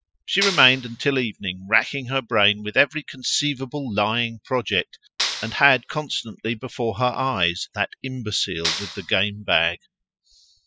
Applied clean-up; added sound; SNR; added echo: classical method spectral subtraction.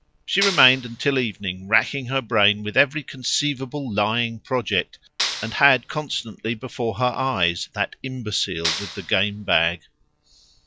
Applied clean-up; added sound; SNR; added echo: none; Clapping; 7 dB; none.